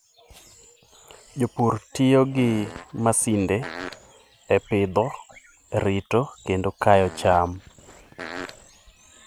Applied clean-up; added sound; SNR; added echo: none; Fart; 15 dB; none.